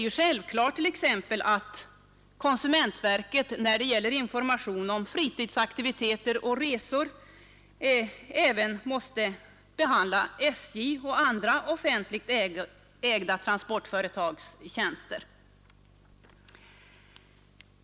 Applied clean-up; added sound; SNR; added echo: none; none; none; none.